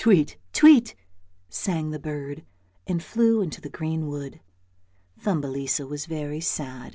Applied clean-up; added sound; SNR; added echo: none; none; none; none.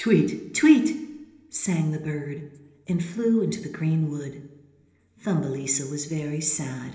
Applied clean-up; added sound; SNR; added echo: none; none; none; reverberation time 1.0 s.